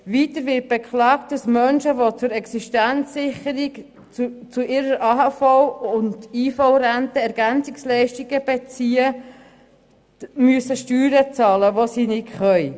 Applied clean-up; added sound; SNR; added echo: none; none; none; none.